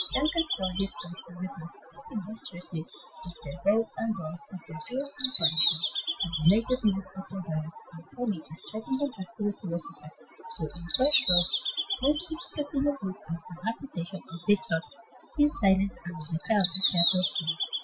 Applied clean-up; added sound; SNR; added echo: classical method Wiener filter.